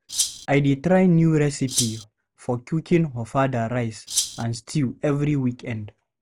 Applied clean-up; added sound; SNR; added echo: none; Rattle (instrument); 4 dB; none.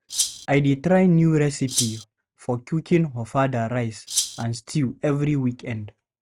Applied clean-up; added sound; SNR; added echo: neural mask model RNNoise.